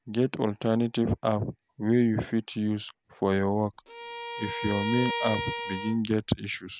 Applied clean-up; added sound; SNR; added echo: none; Bowed string instrument; 6 dB; none.